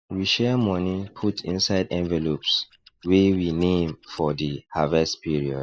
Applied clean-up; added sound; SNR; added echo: neural mask model Resemble Enhance denoiser.